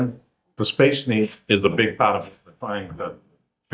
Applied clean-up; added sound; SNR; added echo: neural mask model DeepFilterNet 3.